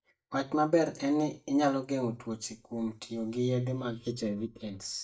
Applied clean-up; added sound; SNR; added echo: neural mask model DeepFilterNet 3.